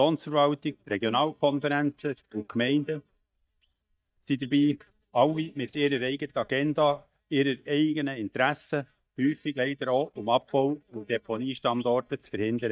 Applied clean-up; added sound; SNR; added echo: neural mask model DeepFilterNet 3.